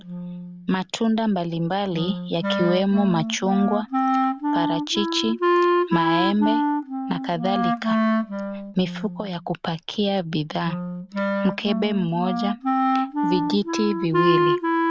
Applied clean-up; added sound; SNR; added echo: none; Wind instrument, woodwind instrument; -1 dB; none.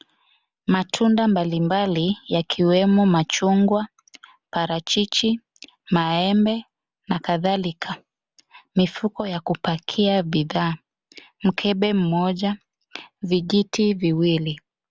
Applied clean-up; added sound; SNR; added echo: none; none; none; none.